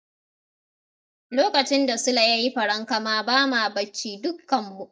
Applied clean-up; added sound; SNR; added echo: neural mask model DeepFilterNet 3.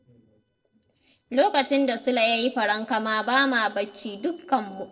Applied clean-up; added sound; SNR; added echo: neural separator model SepFormer DNS4.